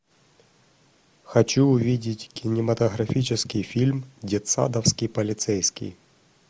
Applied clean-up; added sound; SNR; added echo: none; none; none; none.